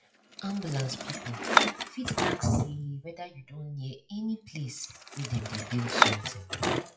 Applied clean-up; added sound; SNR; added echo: classical method WPE with log-MMSE.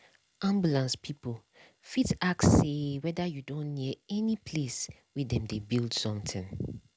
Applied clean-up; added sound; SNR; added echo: none; none; none; none.